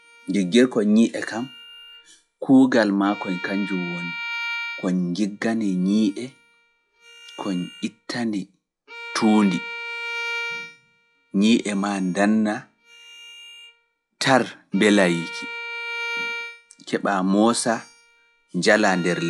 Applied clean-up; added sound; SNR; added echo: classical method log-MMSE.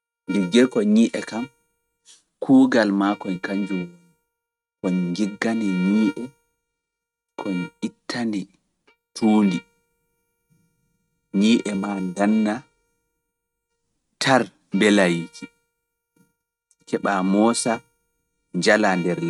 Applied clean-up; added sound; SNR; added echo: neural mask model RNNoise.